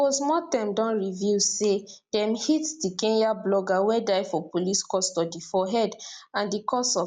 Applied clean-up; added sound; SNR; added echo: none; none; none; none.